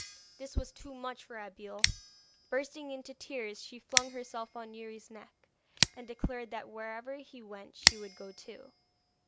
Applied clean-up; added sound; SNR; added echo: none; Scissors; -4 dB; none.